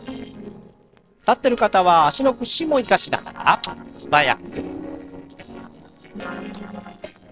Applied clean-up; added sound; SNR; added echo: neural separator model SepFormer DNS4.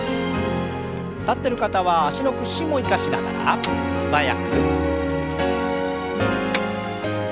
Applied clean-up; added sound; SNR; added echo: none; Motor vehicle (road); 16 dB; none.